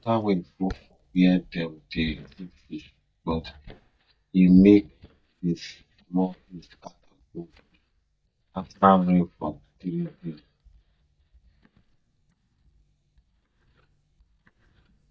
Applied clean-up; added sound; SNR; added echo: neural mask model DeepFilterNet 3.